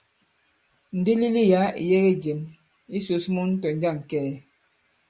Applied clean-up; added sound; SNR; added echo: none; none; none; none.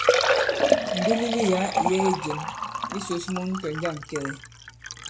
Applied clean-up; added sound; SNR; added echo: none; Liquid; -3 dB; none.